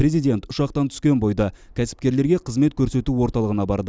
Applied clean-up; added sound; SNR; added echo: none; none; none; none.